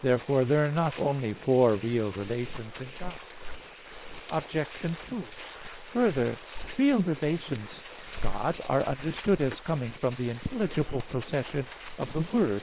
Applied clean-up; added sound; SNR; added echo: neural separator model SepFormer WHAM!.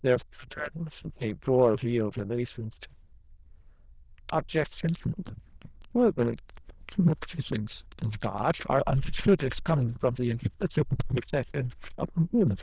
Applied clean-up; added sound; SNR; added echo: neural diffusion model UNIVERSE++.